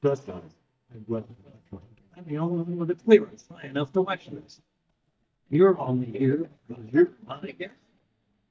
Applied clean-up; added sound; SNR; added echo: neural mask model DeepFilterNet 3.